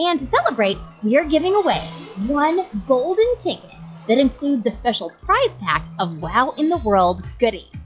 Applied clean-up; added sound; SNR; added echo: classical method log-MMSE.